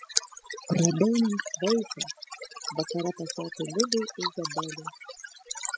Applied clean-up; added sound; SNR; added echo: classical method spectral subtraction.